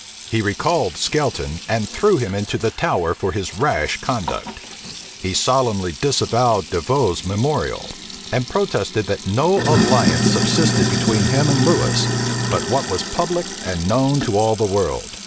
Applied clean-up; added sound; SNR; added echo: none; Sink (filling or washing); 4 dB; none.